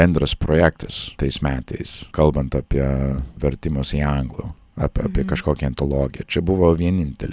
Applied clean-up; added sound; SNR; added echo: none; none; none; none.